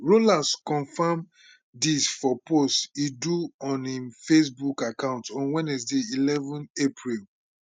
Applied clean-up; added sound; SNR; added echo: none; none; none; none.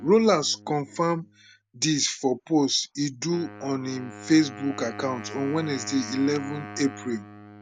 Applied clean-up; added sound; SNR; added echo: none; Wind instrument, woodwind instrument; 16 dB; none.